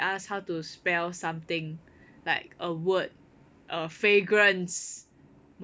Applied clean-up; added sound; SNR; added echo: none; none; none; none.